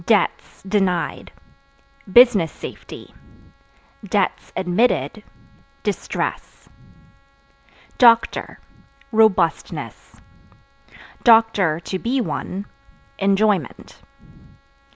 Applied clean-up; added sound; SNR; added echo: none; none; none; none.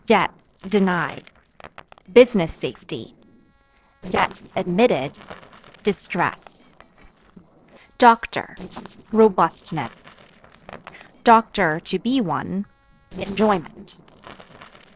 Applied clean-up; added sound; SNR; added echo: neural separator model SepFormer DNS4.